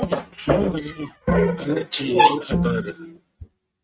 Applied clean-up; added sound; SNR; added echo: neural mask model RNNoise.